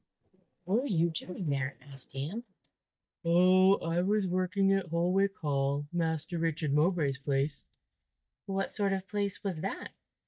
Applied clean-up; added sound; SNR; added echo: neural mask model DeepFilterNet 3.